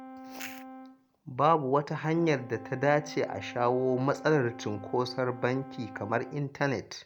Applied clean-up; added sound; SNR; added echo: none; Brass instrument; 16 dB; none.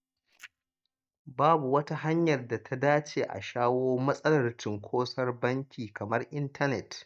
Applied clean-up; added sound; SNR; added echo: neural mask model DeepFilterNet 3.